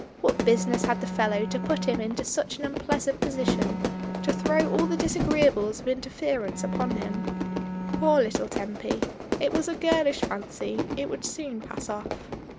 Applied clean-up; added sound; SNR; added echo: none; Fire / Fireworks + Bowed string instrument; 2 dB; none.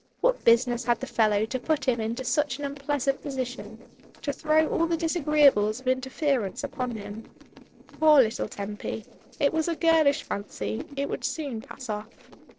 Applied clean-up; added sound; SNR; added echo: neural separator model SepFormer DNS4.